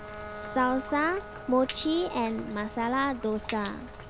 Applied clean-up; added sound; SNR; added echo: none; Rain + Bowed string instrument; 11 dB; none.